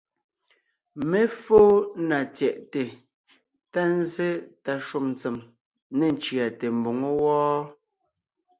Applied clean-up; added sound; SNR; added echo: none; none; none; none.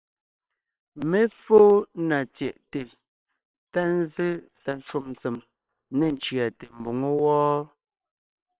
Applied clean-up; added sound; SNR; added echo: neural separator model SepFormer WHAM!.